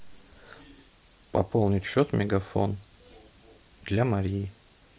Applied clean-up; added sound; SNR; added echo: none; none; none; none.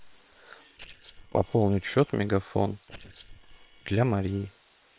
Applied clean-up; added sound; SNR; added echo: neural separator model SepFormer WHAM!.